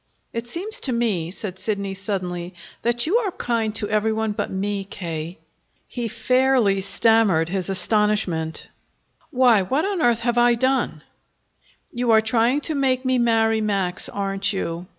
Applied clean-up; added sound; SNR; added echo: none; none; none; none.